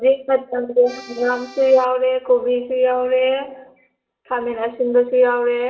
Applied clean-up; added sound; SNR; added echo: none; Accordion; 20 dB; reverberation time 0.4 s.